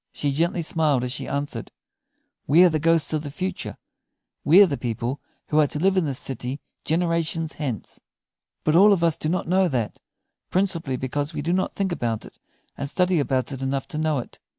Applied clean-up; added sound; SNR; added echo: none; none; none; none.